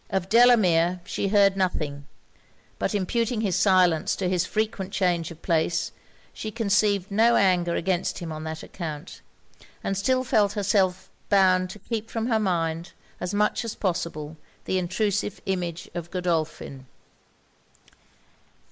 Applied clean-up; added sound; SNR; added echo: neural mask model Resemble Enhance denoiser.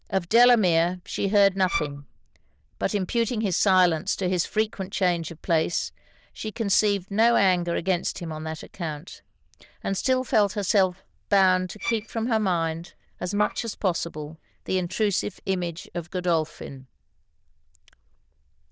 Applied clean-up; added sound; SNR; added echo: neural diffusion model UNIVERSE++.